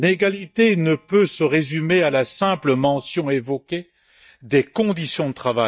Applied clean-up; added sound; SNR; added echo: neural mask model DeepFilterNet 3.